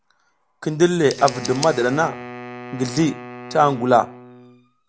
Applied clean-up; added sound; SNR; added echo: none; Scissors + Wind instrument, woodwind instrument; 14 dB; none.